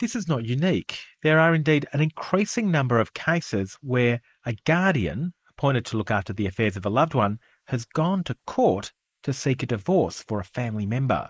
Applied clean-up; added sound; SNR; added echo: neural mask model Resemble Enhance denoiser.